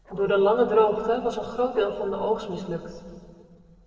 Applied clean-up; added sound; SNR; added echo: neural separator model SepFormer DNS4.